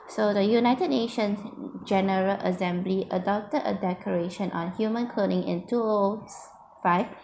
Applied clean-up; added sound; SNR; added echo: none; none; none; none.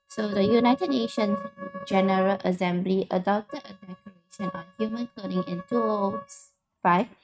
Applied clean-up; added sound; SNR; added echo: neural mask model RNNoise.